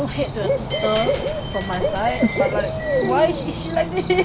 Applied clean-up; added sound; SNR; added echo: none; Glass + Cricket / Bird; 1 dB; none.